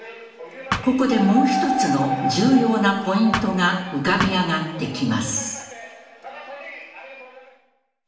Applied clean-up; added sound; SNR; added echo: none; Thump, thud; 6 dB; reverberation time 0.9 s.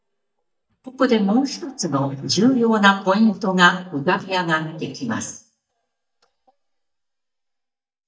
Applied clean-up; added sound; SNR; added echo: neural mask model DeepFilterNet 3.